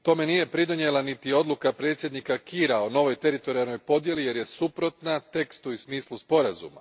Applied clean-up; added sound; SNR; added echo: none; none; none; none.